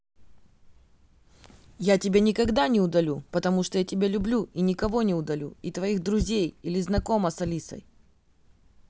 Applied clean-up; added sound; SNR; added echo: none; none; none; none.